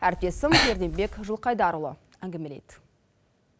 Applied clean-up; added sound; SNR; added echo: none; Breathing; -1 dB; none.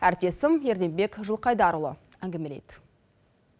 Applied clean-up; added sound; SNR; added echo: none; none; none; none.